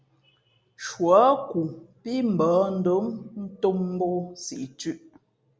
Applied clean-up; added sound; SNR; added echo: none; none; none; none.